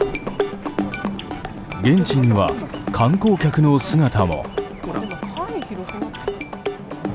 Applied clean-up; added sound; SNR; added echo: none; none; none; none.